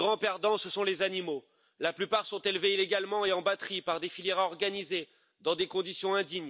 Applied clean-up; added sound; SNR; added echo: none; none; none; none.